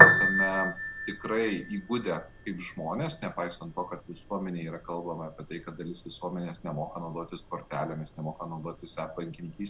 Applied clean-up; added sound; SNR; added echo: none; Piano; -4 dB; none.